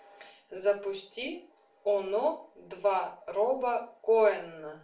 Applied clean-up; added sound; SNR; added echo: none; none; none; reverberation time 0.4 s.